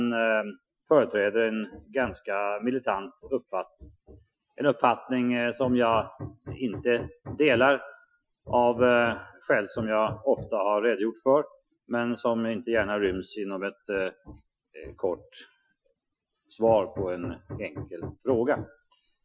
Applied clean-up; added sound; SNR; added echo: classical method Wiener filter.